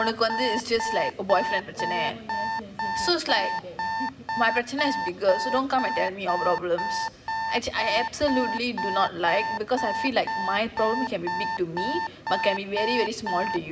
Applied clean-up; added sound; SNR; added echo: none; Alarm; 3 dB; reverberation time 1.0 s.